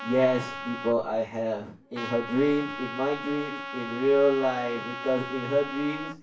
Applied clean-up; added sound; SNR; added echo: none; Trumpet; 10 dB; reverberation time 0.3 s.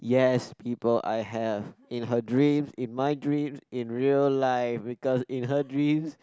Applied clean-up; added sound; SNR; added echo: none; none; none; none.